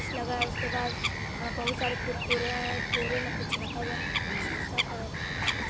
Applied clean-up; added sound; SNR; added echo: none; Bird vocalization, bird call, bird song; -5 dB; none.